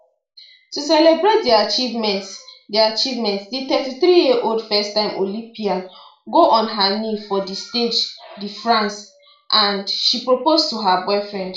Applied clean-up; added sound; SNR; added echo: none; none; none; reverberation time 0.4 s.